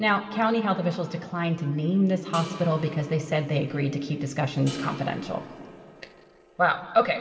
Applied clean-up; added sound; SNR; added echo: none; Crash cymbal; 18 dB; reverberation time 2.3 s.